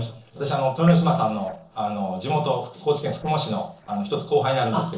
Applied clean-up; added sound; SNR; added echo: neural separator model SepFormer DNS4.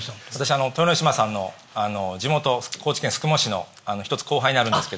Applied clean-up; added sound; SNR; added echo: none; none; none; none.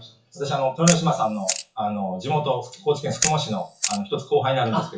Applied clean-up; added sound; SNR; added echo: classical method WPE with log-MMSE.